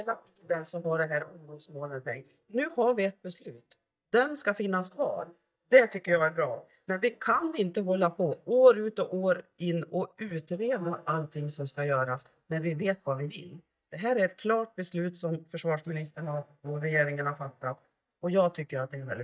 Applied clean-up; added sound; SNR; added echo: neural mask model DeepFilterNet 3.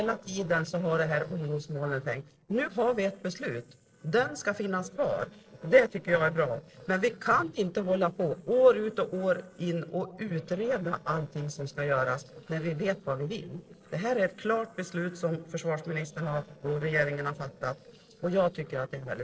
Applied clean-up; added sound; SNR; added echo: neural separator model SepFormer DNS4.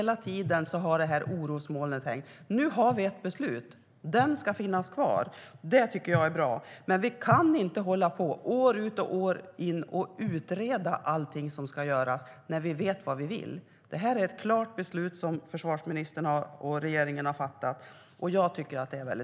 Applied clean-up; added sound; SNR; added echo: none; none; none; none.